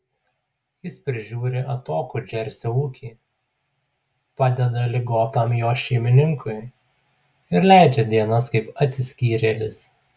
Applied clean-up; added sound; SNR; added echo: none; none; none; none.